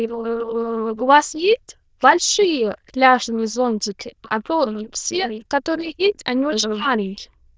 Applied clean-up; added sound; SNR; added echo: neural diffusion model UNIVERSE++.